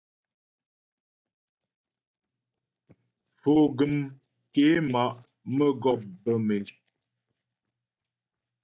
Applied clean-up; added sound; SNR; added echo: neural mask model DeepFilterNet 3.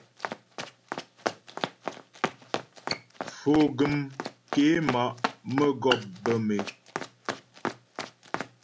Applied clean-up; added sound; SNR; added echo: none; Run; 6 dB; none.